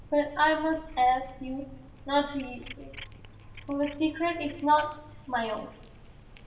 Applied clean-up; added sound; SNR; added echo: none; Cat; 16 dB; reverberation time 0.9 s.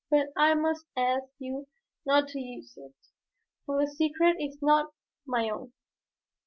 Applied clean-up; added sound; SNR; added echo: none; none; none; none.